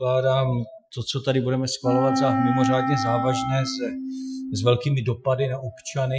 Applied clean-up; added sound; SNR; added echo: classical method Wiener filter.